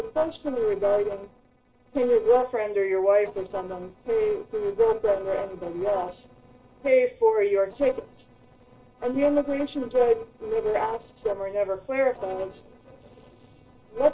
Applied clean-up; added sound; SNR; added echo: neural separator model SepFormer DNS4.